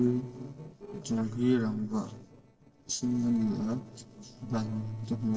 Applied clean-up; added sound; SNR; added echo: neural separator model SepFormer DNS4.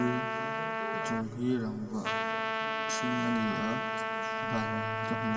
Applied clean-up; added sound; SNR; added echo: none; Trumpet; -1 dB; reverberation time 1.8 s.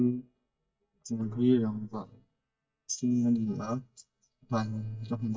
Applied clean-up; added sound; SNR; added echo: neural mask model DeepFilterNet 3.